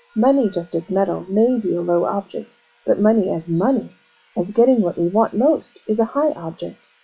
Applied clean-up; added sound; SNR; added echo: classical method log-MMSE.